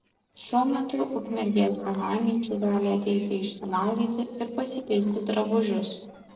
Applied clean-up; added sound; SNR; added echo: neural separator model SepFormer DNS4.